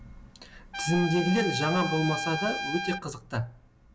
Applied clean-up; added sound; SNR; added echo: none; Trumpet; 4 dB; none.